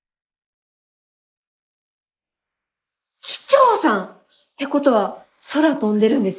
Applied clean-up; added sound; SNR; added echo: neural mask model Resemble Enhance denoiser.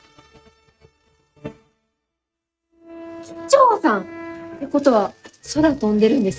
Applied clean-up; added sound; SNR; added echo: neural mask model RNNoise.